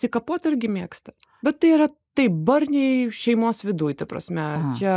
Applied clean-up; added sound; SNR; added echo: neural mask model Resemble Enhance denoiser.